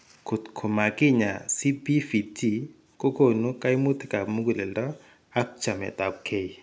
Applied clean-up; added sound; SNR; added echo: none; none; none; none.